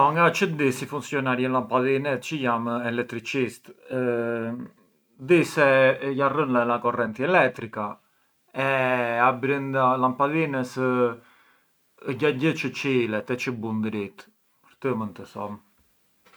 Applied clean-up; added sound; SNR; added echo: none; none; none; none.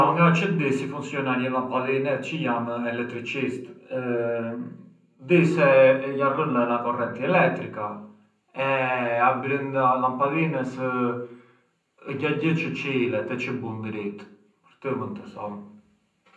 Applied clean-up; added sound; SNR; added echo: none; none; none; reverberation time 0.6 s.